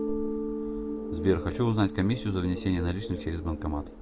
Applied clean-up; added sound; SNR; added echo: none; Mallet percussion; 7 dB; none.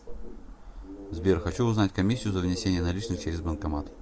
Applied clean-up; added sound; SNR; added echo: none; none; none; none.